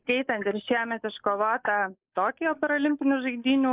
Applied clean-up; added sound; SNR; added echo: neural mask model Resemble Enhance denoiser.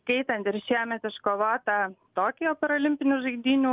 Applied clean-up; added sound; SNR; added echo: none; none; none; none.